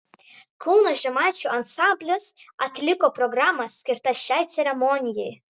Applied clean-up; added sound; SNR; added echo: none; none; none; none.